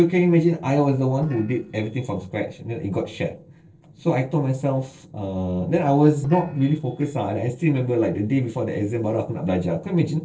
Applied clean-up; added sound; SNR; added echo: neural separator model SepFormer DNS4.